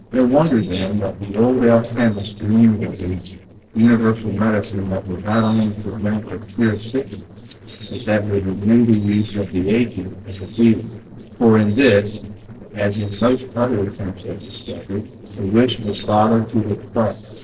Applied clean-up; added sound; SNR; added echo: neural separator model SepFormer DNS4.